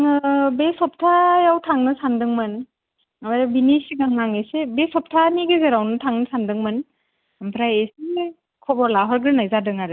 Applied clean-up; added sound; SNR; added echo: none; none; none; none.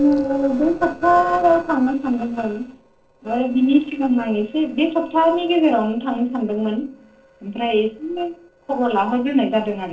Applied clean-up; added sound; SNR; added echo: neural separator model SepFormer DNS4.